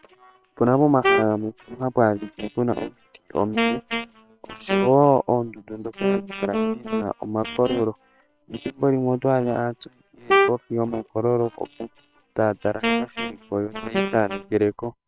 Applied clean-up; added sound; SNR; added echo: neural separator model SepFormer WHAM!.